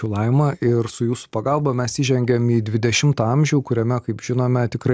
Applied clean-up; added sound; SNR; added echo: none; none; none; none.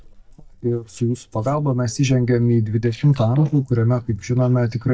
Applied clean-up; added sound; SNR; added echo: neural mask model DeepFilterNet 3.